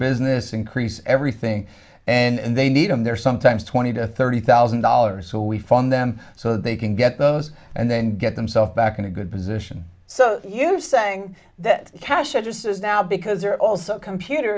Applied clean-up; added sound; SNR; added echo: none; none; none; none.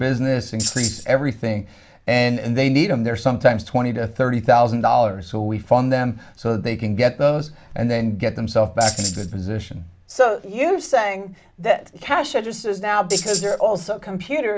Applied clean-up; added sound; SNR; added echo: none; Tambourine; 6 dB; none.